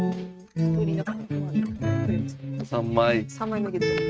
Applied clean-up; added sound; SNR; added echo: neural mask model RNNoise.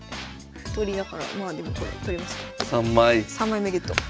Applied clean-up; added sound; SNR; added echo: none; none; none; none.